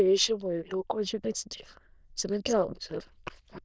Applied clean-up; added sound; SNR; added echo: neural diffusion model UNIVERSE++.